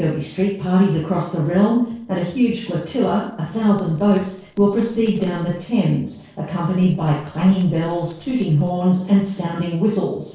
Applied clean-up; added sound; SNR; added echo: neural separator model SepFormer DNS4.